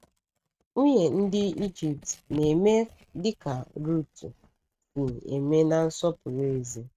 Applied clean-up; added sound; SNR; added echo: neural mask model RNNoise.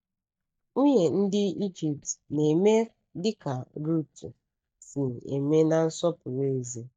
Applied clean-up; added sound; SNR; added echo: neural mask model DeepFilterNet 3.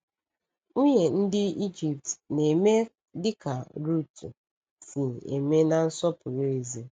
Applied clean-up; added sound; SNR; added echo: none; none; none; none.